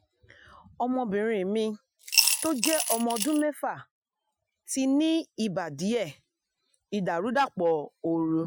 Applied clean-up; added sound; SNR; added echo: classical method Wiener filter.